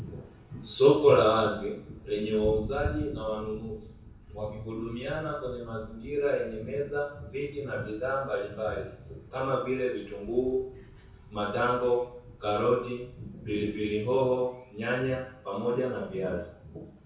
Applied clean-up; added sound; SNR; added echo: none; Thunder; 16 dB; reverberation time 0.6 s.